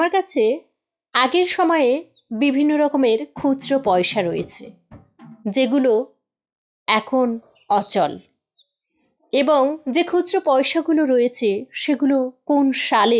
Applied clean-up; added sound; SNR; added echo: classical method log-MMSE.